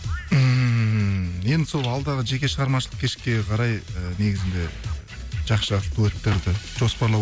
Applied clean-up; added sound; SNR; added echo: none; none; none; none.